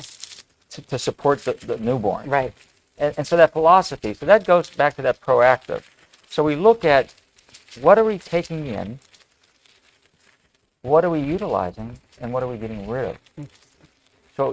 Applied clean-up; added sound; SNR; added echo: neural mask model RNNoise.